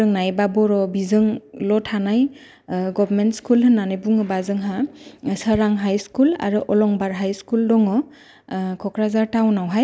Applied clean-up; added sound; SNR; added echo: none; none; none; none.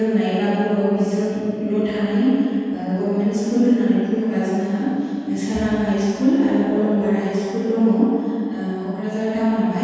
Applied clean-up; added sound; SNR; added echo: none; none; none; reverberation time 2.1 s.